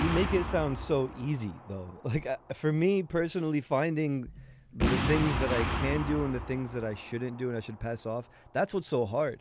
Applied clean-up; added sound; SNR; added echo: none; Boom; 5 dB; none.